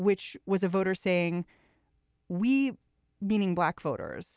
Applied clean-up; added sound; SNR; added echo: none; none; none; none.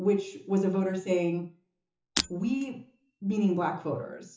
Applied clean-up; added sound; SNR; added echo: classical method WPE with log-MMSE.